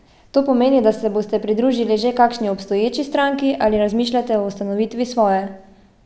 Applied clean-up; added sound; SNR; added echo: none; none; none; none.